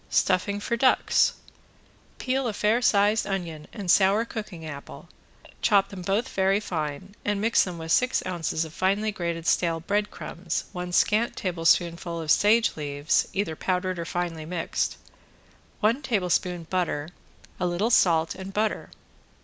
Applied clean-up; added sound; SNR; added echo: none; none; none; none.